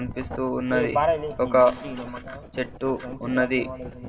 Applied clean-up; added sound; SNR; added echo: none; Writing; 16 dB; reverberation time 1.8 s.